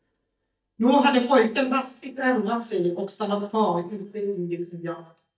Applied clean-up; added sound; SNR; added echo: neural mask model DeepFilterNet 3.